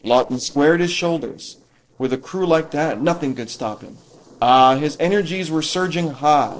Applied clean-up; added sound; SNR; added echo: neural separator model SepFormer DNS4.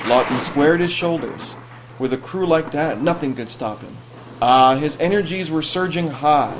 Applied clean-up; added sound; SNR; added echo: none; Thunder / Rain; 15 dB; none.